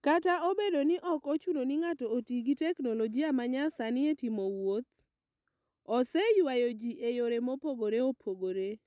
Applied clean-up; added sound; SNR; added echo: none; none; none; none.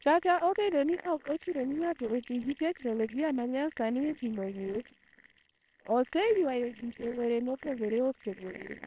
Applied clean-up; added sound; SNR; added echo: neural separator model SepFormer WHAMR!.